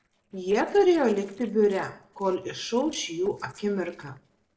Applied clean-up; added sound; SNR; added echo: neural separator model SepFormer DNS4.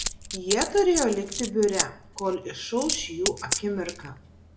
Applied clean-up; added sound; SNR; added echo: none; Coin (dropping); 5 dB; reverberation time 0.5 s.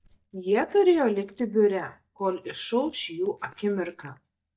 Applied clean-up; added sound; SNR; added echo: neural mask model DeepFilterNet 3.